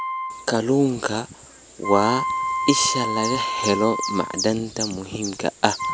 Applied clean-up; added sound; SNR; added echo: none; Wind instrument, woodwind instrument; 5 dB; none.